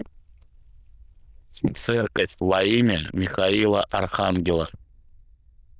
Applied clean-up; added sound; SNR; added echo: neural diffusion model UNIVERSE++.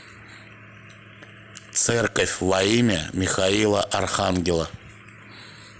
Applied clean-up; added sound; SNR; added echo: none; none; none; none.